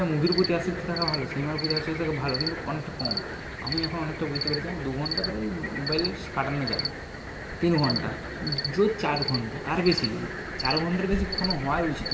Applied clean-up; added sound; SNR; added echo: none; Cricket; 4 dB; reverberation time 2.2 s.